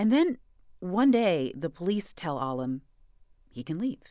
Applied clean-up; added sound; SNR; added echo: none; none; none; none.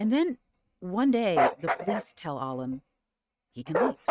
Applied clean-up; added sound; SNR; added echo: neural mask model RNNoise.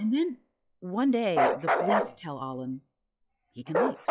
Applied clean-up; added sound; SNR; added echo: classical method log-MMSE.